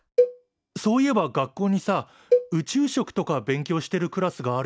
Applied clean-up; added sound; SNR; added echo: neural mask model RNNoise.